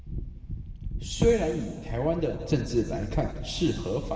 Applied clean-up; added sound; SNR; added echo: none; none; none; reverberation time 1.6 s.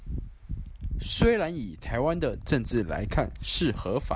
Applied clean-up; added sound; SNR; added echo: none; none; none; none.